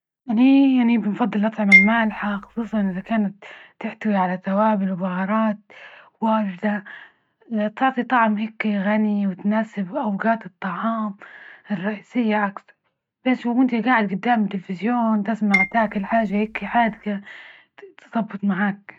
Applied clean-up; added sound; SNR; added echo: neural mask model RNNoise.